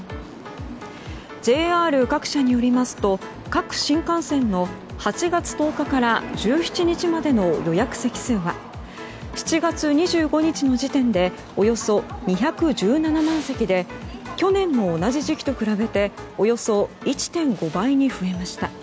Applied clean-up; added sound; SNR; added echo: none; none; none; none.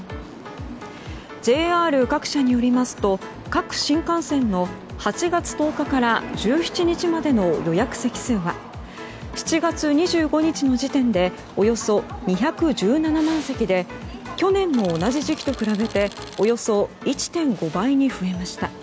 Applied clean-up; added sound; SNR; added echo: none; Tools; 19 dB; none.